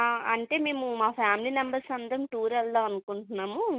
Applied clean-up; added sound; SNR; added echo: none; none; none; none.